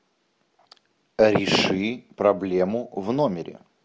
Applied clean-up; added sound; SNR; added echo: none; none; none; none.